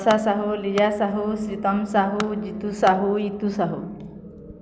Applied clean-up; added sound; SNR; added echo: none; Tools; 16 dB; none.